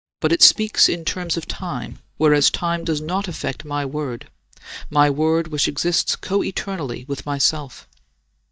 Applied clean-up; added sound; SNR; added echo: neural mask model DeepFilterNet 3.